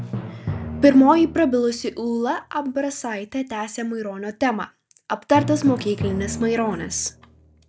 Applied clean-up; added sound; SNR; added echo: none; Drum; 12 dB; none.